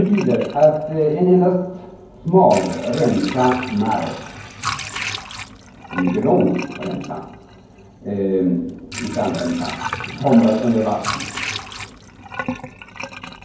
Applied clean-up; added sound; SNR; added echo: none; Sink (filling or washing) / Water; 12 dB; reverberation time 0.9 s.